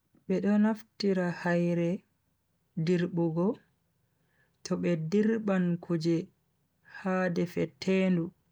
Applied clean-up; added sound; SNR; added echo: none; none; none; none.